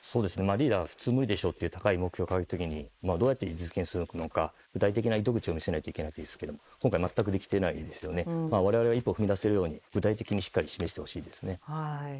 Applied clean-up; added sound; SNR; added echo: neural mask model Resemble Enhance denoiser.